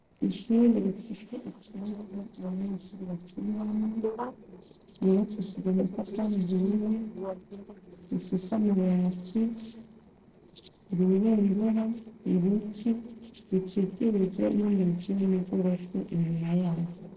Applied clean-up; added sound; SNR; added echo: neural separator model SepFormer DNS4.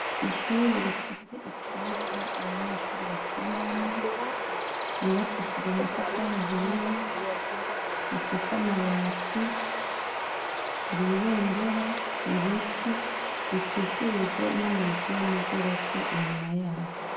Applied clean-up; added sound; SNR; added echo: none; Bird vocalization, bird call, bird song; 0 dB; reverberation time 0.7 s.